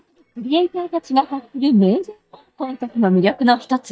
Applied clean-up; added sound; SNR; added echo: neural mask model DeepFilterNet 3.